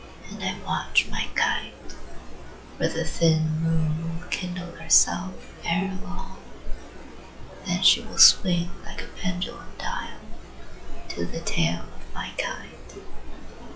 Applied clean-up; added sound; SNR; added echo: classical method log-MMSE.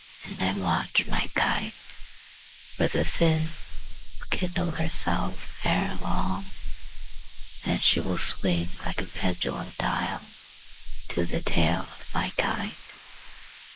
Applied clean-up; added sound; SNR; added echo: neural mask model Resemble Enhance denoiser.